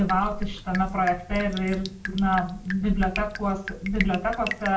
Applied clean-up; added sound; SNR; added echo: none; Drip; 11 dB; reverberation time 0.3 s.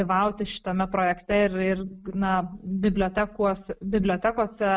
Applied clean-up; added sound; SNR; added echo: none; none; none; none.